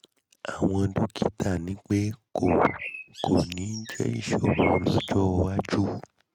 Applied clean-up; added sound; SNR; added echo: neural mask model RNNoise.